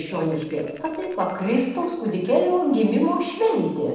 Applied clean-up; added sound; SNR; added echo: neural separator model SepFormer DNS4.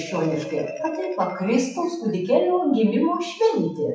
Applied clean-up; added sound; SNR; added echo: classical method WPE with log-MMSE.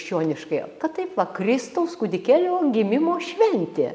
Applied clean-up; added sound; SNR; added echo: none; none; none; none.